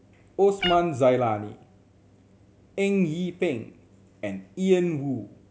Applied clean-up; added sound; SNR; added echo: none; Meow; 7 dB; none.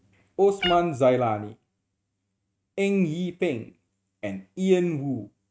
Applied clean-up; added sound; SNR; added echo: neural mask model RNNoise.